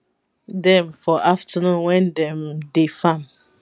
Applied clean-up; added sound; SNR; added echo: none; none; none; none.